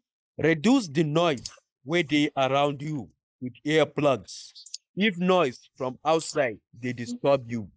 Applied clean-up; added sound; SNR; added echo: neural mask model Resemble Enhance denoiser.